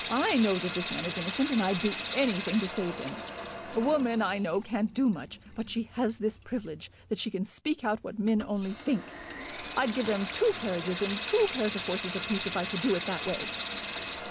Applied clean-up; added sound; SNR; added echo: none; Sink (filling or washing) / Water tap, faucet; 6 dB; none.